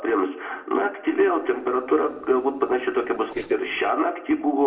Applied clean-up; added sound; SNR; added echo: neural separator model SepFormer DNS4.